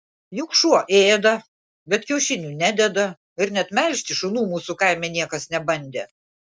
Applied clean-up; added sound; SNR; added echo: none; none; none; none.